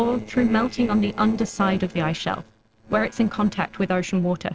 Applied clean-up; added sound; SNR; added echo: neural separator model SepFormer DNS4.